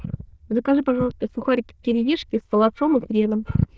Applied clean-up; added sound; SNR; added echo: neural diffusion model UNIVERSE++.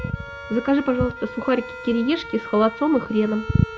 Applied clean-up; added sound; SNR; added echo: none; Wind instrument, woodwind instrument + Bowed string instrument; 14 dB; none.